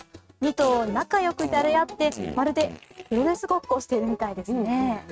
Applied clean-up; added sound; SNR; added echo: neural mask model RNNoise.